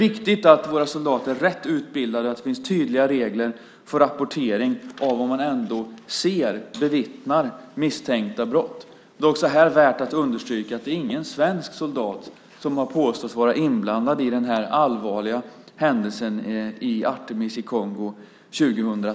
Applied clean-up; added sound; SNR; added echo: none; none; none; none.